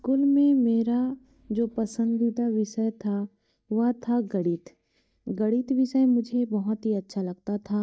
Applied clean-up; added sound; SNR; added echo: neural mask model DeepFilterNet 3.